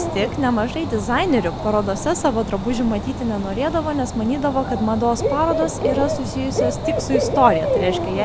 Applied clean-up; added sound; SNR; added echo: none; Bird / Dog; 3 dB; none.